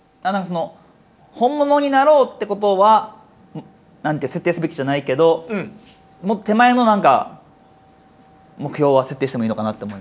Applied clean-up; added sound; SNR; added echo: none; none; none; none.